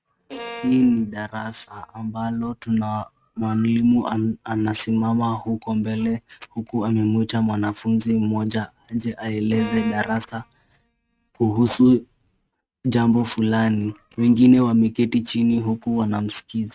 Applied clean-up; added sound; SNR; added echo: neural mask model RNNoise.